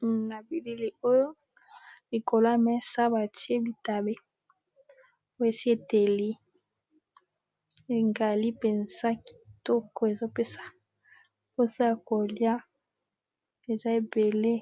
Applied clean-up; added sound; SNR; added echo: none; none; none; none.